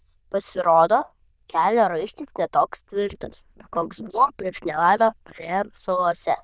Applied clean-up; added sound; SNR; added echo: neural diffusion model UNIVERSE++.